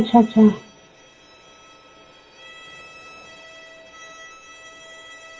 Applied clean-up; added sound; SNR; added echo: none; Bowed string instrument; 20 dB; reverberation time 0.2 s.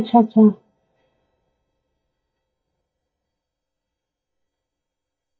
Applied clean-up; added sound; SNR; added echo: neural mask model DeepFilterNet 3.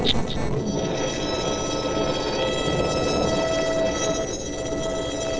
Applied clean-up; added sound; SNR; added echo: neural separator model SepFormer DNS4.